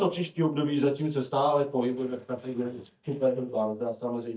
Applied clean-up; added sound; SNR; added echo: neural mask model DeepFilterNet 3.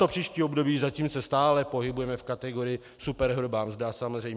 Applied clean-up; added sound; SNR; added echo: none; none; none; none.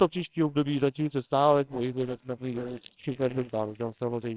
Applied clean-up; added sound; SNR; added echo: neural separator model SepFormer WHAMR!.